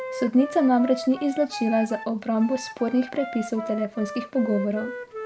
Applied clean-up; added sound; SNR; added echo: none; Wind instrument, woodwind instrument; 11 dB; none.